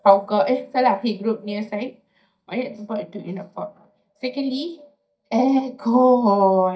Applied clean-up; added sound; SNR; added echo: neural mask model DeepFilterNet 3.